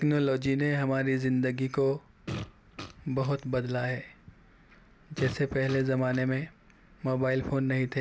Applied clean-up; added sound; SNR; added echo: none; Fart; 12 dB; none.